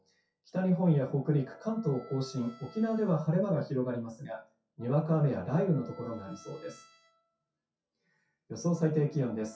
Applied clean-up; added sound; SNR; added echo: classical method WPE with log-MMSE.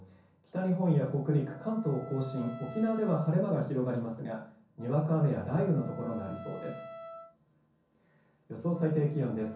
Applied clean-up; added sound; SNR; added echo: none; Wind instrument, woodwind instrument; 18 dB; reverberation time 0.6 s.